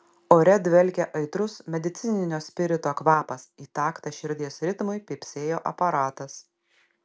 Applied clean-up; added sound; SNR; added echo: none; none; none; none.